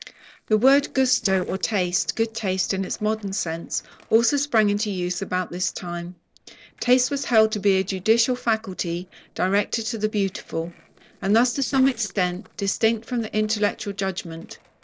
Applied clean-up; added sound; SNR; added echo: neural separator model SepFormer DNS4.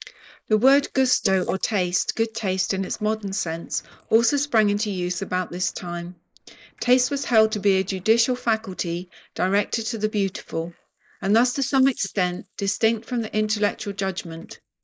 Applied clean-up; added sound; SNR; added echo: neural mask model Resemble Enhance denoiser.